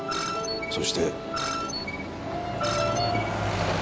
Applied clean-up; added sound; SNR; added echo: none; Screech; 5 dB; none.